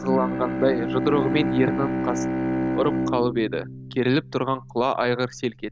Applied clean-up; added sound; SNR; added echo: none; Bowed string instrument; 2 dB; none.